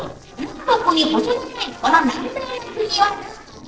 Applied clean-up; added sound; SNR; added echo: neural separator model SepFormer DNS4.